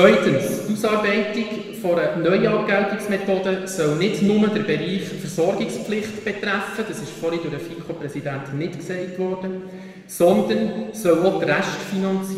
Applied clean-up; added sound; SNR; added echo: none; none; none; reverberation time 1.5 s.